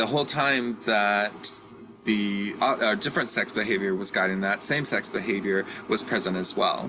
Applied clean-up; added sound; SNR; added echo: none; none; none; none.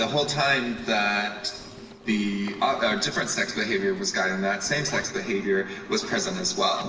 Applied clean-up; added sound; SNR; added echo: none; Zipper (clothing); 20 dB; reverberation time 1.1 s.